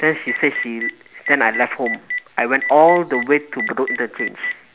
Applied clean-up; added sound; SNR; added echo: none; Telephone; 8 dB; none.